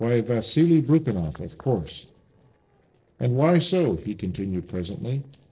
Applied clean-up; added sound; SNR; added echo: neural separator model SepFormer DNS4.